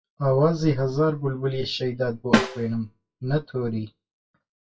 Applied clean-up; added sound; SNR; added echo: classical method WPE with log-MMSE.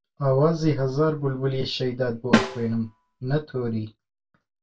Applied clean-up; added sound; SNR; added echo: none; Snare drum; 2 dB; reverberation time 0.1 s.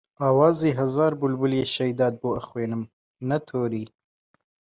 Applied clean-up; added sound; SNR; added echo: none; none; none; none.